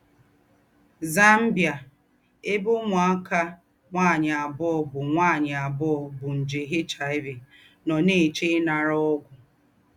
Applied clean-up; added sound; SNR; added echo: none; none; none; none.